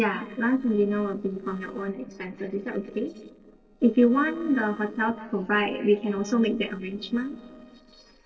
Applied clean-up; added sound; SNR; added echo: neural separator model SepFormer DNS4.